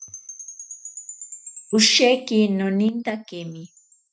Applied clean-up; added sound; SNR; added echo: neural mask model RNNoise.